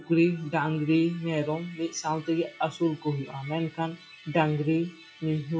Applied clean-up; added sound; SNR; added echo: classical method WPE with log-MMSE.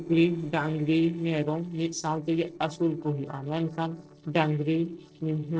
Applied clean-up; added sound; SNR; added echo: neural separator model SepFormer DNS4.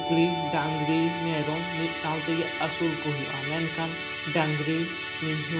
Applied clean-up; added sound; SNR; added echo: none; Musical instrument; 4 dB; reverberation time 0.7 s.